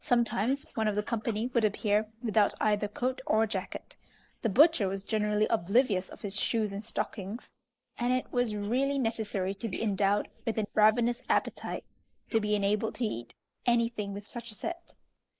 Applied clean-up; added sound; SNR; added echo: neural mask model Resemble Enhance denoiser.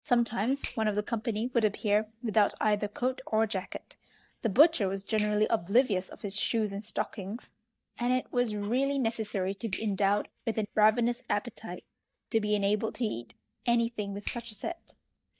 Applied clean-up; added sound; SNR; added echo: neural mask model DeepFilterNet 3.